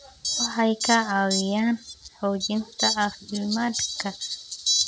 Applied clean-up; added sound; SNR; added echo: none; Fowl; 3 dB; none.